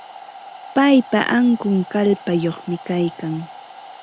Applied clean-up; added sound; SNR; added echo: none; Domestic sounds, home sounds; 18 dB; none.